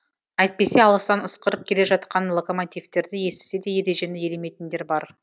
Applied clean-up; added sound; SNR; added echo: none; none; none; none.